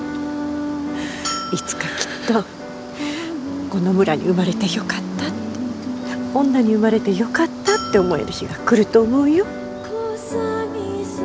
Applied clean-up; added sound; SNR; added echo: none; Bell; 12 dB; none.